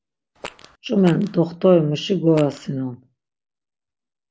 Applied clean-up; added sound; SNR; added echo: none; Fart; 17 dB; none.